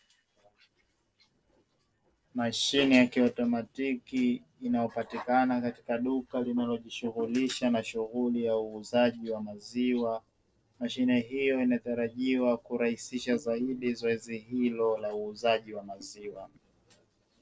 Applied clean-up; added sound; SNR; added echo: neural separator model SepFormer DNS4.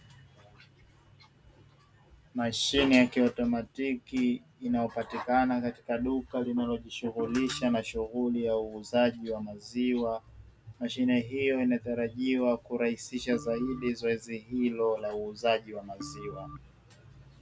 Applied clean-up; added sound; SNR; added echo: none; Organ; 15 dB; none.